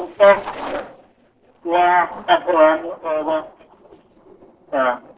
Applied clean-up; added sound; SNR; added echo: neural separator model SepFormer DNS4.